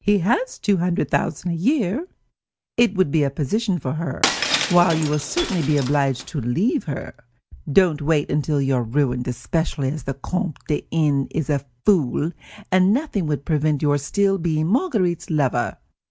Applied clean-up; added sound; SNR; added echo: none; Shatter; 6 dB; none.